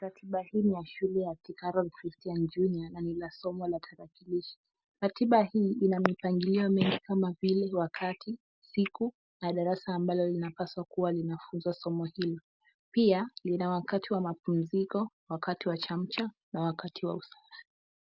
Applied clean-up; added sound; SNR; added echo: none; none; none; none.